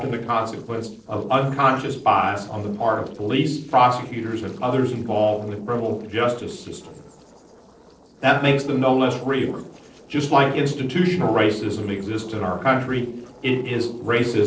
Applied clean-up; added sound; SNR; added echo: neural separator model SepFormer DNS4.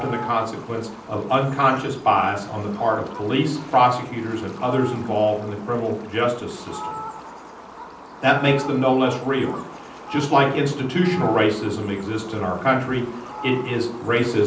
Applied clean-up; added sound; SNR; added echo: none; Fowl; 14 dB; reverberation time 0.6 s.